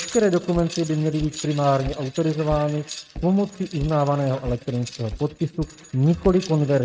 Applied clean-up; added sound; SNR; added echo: neural mask model RNNoise.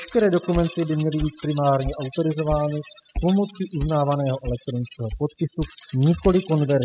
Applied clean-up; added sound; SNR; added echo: classical method spectral subtraction.